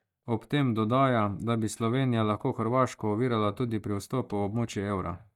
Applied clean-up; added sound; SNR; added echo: neural mask model DeepFilterNet 3.